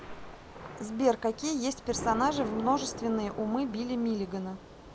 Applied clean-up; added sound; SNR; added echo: none; Thunder / Rain; 11 dB; none.